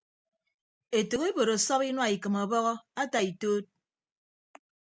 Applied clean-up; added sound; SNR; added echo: none; none; none; none.